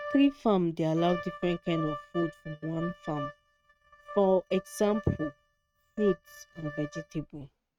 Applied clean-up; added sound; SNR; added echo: neural mask model RNNoise.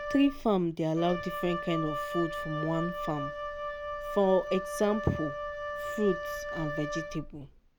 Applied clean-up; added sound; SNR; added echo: none; Wind instrument, woodwind instrument; 6 dB; none.